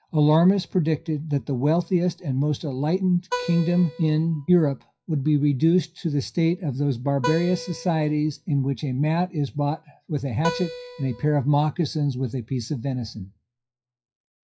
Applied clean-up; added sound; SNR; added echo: classical method WPE with log-MMSE.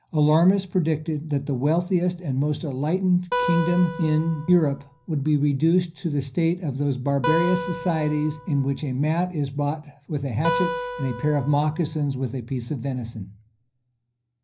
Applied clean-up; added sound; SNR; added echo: none; Acoustic guitar; 7 dB; reverberation time 0.5 s.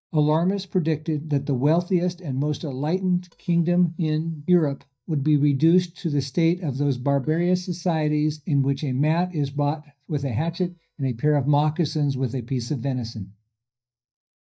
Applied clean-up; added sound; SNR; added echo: neural mask model DeepFilterNet 3.